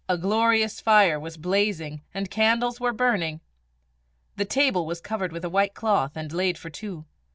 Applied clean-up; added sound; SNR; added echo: none; none; none; none.